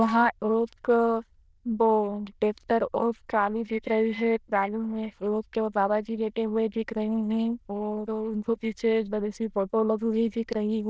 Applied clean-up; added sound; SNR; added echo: neural diffusion model UNIVERSE++.